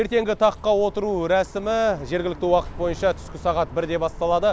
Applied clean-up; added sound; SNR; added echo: none; Bus; 16 dB; none.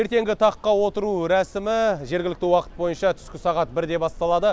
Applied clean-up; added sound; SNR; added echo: none; none; none; none.